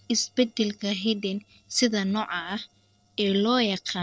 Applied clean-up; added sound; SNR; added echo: neural separator model SepFormer DNS4.